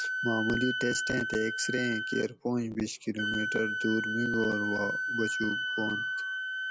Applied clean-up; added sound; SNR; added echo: none; Wind instrument, woodwind instrument; 1 dB; none.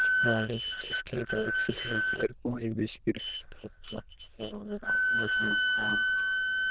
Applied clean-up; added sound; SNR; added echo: neural diffusion model UNIVERSE++.